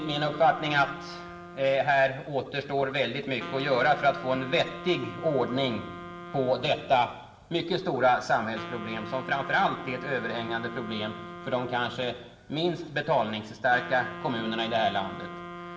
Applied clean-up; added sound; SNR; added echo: none; Wind instrument, woodwind instrument; 13 dB; reverberation time 0.8 s.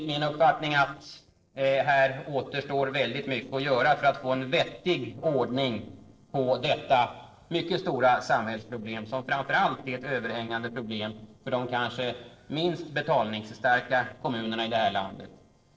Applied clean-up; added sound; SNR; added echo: neural separator model SepFormer DNS4.